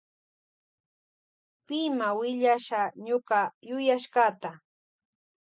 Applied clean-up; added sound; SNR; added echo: none; none; none; none.